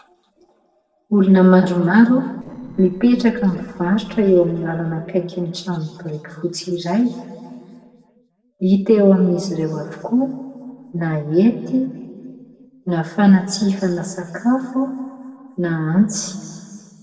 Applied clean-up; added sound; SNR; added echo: neural separator model SepFormer DNS4.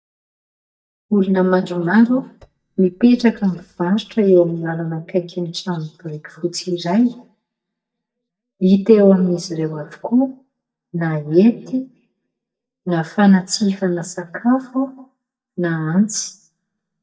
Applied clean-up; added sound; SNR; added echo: neural mask model DeepFilterNet 3.